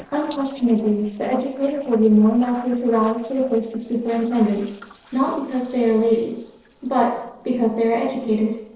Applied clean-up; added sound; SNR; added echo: neural separator model SepFormer DNS4.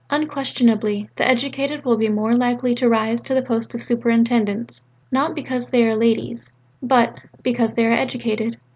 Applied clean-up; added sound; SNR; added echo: none; none; none; none.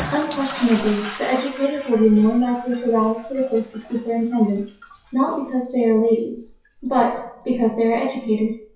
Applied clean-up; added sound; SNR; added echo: classical method WPE with log-MMSE.